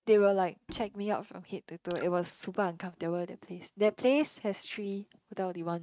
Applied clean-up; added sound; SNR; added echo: neural mask model RNNoise.